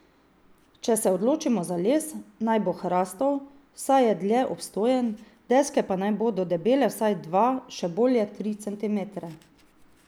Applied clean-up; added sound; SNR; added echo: none; none; none; none.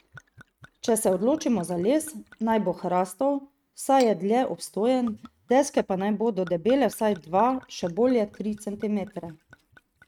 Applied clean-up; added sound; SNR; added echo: neural mask model RNNoise.